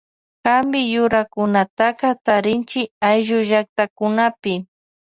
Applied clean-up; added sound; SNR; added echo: none; none; none; none.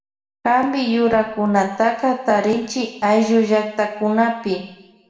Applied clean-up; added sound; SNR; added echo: none; none; none; reverberation time 0.8 s.